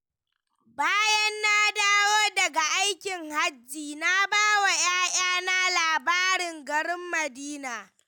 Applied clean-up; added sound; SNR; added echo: none; none; none; none.